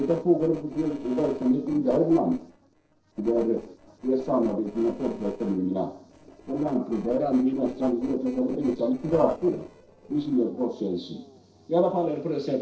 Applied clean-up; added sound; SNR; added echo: neural separator model SepFormer DNS4.